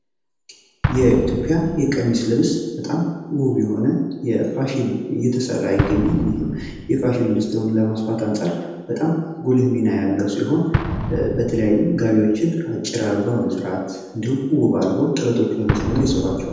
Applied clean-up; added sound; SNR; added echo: none; Explosion; 10 dB; reverberation time 1.0 s.